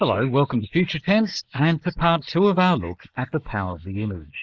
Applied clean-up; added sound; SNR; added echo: neural mask model Resemble Enhance denoiser.